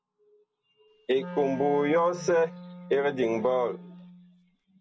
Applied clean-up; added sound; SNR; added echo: none; Wind instrument, woodwind instrument; 13 dB; none.